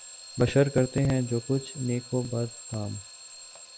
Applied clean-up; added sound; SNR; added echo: none; Alarm / Clock; 15 dB; none.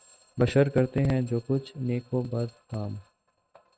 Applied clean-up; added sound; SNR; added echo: neural mask model RNNoise.